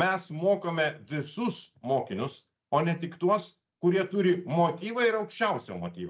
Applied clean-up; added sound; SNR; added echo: none; none; none; none.